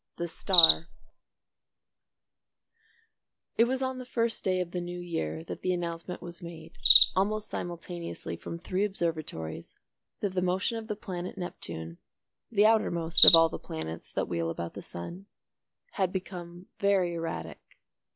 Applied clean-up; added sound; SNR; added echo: none; Cricket; 5 dB; none.